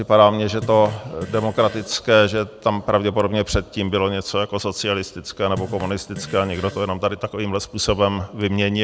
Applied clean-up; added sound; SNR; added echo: none; Fart; 16 dB; none.